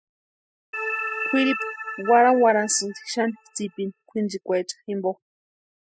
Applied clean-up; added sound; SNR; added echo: classical method spectral subtraction.